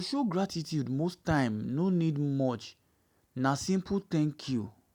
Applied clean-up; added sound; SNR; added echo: none; none; none; none.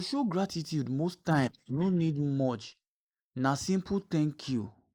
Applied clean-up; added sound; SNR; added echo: neural mask model Resemble Enhance denoiser.